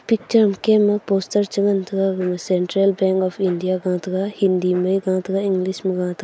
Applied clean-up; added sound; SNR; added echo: none; none; none; none.